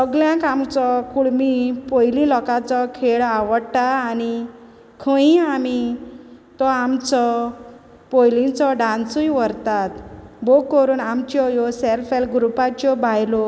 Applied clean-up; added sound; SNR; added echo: none; none; none; none.